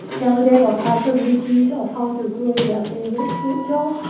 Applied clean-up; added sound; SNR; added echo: none; Sliding door; 11 dB; reverberation time 0.9 s.